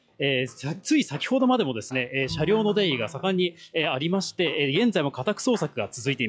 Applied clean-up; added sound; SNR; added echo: classical method log-MMSE.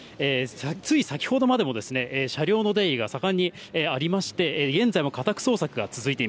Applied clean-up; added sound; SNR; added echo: none; none; none; none.